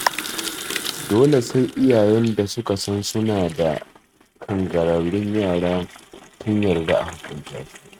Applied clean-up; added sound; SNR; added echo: neural mask model RNNoise.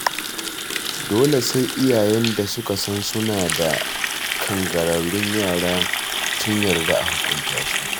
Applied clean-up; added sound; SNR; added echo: none; Water tap, faucet; 3 dB; none.